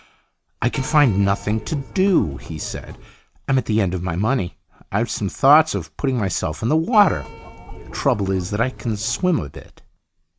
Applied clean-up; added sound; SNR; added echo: none; Keyboard (musical); 14 dB; none.